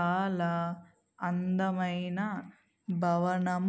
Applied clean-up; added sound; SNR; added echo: none; none; none; none.